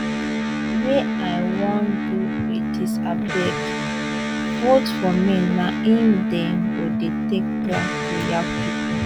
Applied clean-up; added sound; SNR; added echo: none; Electric guitar; -1 dB; none.